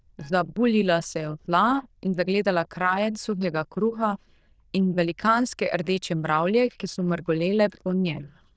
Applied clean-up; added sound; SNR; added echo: neural diffusion model UNIVERSE++.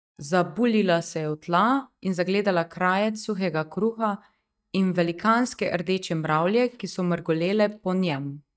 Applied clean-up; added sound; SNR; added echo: neural mask model DeepFilterNet 3.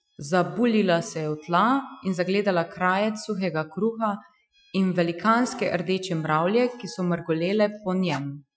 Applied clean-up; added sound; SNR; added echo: classical method Wiener filter.